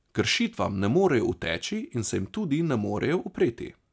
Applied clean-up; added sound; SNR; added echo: none; none; none; none.